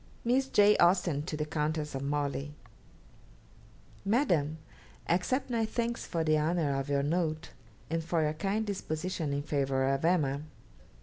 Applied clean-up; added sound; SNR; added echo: none; none; none; none.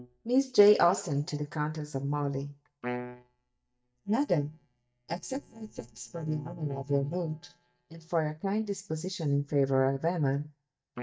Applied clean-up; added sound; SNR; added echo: neural mask model DeepFilterNet 3.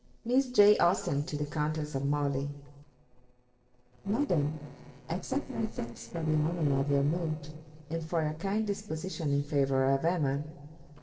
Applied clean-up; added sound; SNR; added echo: neural separator model SepFormer DNS4.